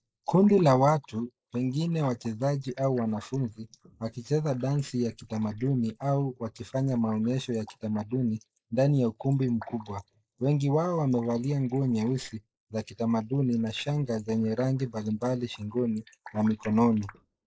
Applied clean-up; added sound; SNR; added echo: neural mask model Resemble Enhance denoiser.